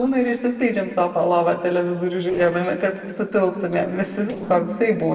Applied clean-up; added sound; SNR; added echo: neural separator model SepFormer DNS4.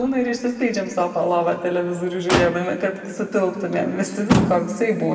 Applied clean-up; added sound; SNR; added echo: none; Motor vehicle (road); 6 dB; reverberation time 2.1 s.